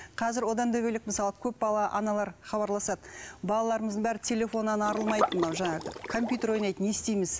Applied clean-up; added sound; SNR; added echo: none; Liquid; 5 dB; none.